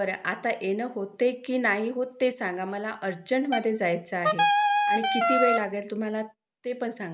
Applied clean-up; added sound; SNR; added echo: none; Wind instrument, woodwind instrument; -4 dB; none.